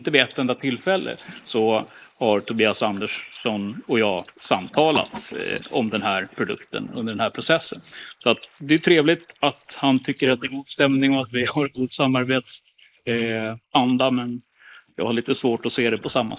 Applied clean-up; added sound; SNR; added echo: neural mask model Resemble Enhance denoiser.